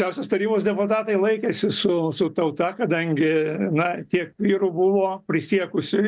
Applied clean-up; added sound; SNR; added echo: none; none; none; none.